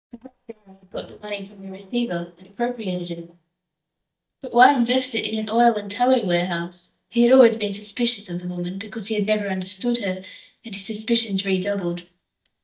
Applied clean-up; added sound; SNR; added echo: neural mask model DeepFilterNet 3.